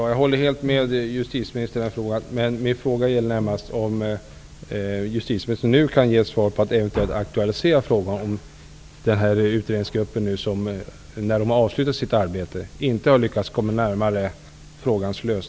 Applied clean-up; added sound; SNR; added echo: none; none; none; none.